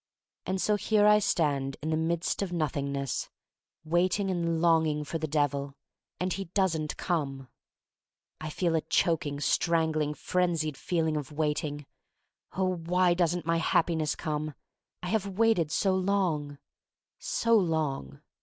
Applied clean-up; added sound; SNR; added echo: none; none; none; none.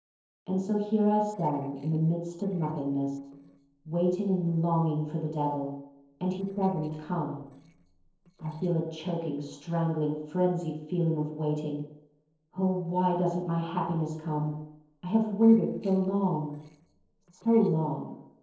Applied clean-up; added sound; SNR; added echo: neural separator model SepFormer DNS4.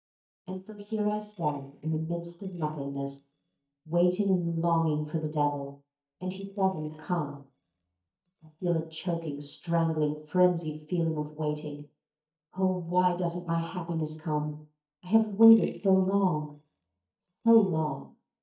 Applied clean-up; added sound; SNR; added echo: neural mask model DeepFilterNet 3.